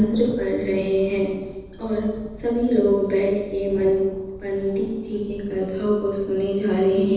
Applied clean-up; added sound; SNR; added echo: none; Thunder; 18 dB; reverberation time 1.1 s.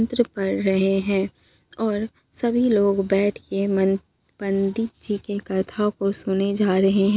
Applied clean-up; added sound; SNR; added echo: none; none; none; none.